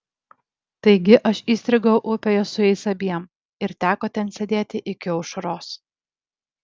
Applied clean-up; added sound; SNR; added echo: none; none; none; none.